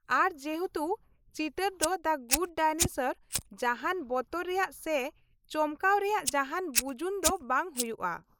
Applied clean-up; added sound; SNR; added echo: neural mask model Resemble Enhance denoiser.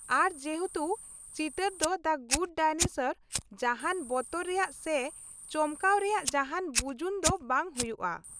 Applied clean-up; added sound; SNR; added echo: none; Fire; 6 dB; none.